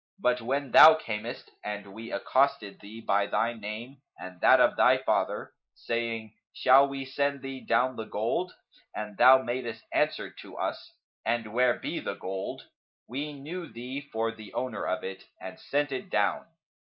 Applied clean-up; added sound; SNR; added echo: neural mask model Resemble Enhance denoiser.